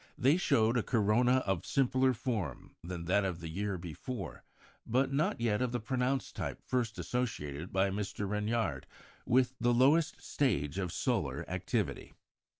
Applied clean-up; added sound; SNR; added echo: none; none; none; none.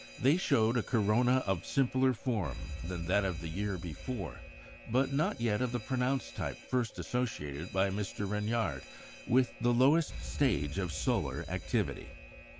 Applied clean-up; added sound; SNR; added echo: none; Alarm; 13 dB; none.